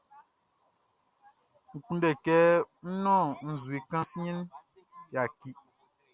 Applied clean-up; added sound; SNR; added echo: none; none; none; none.